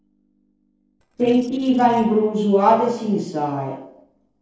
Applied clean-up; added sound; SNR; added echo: neural separator model SepFormer DNS4.